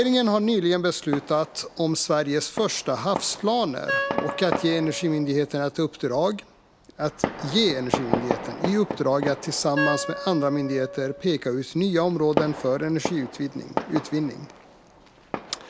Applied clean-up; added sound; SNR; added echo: none; Fireworks + Wind instrument, woodwind instrument; 8 dB; none.